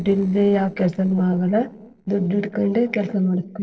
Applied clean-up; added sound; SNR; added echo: neural separator model SepFormer DNS4.